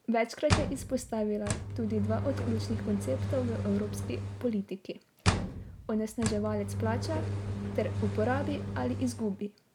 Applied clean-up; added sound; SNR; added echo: none; Engine; 1 dB; none.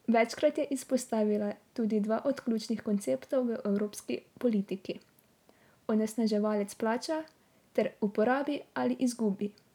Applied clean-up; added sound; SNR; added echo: none; none; none; none.